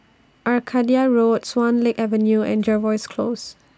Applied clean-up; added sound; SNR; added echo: none; none; none; none.